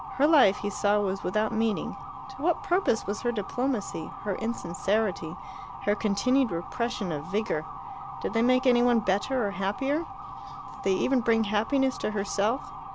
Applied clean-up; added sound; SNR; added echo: none; Motor vehicle (road) / Siren; 12 dB; none.